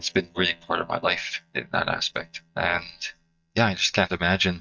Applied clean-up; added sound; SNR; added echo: neural mask model DeepFilterNet 3.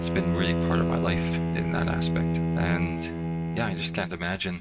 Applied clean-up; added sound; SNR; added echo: none; Bowed string instrument; -4 dB; reverberation time 1.4 s.